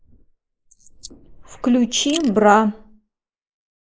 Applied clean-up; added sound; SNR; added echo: neural mask model Resemble Enhance denoiser.